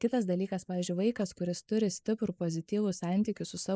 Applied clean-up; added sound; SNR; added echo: neural mask model Resemble Enhance denoiser.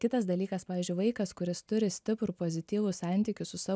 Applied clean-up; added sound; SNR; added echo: none; none; none; none.